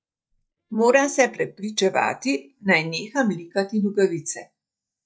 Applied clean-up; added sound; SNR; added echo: neural mask model DeepFilterNet 3.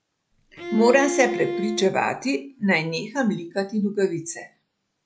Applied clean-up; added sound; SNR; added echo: none; Bowed string instrument; 6 dB; none.